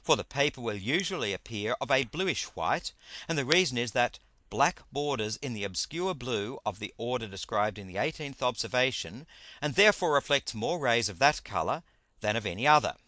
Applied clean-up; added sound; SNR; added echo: neural mask model Resemble Enhance denoiser.